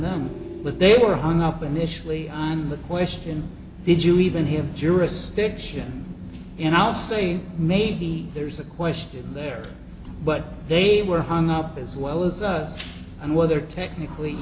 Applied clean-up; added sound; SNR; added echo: none; Vehicle; 18 dB; none.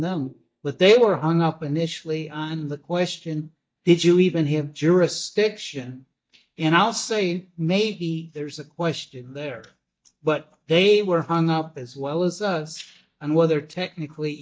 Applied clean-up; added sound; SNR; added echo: neural mask model DeepFilterNet 3.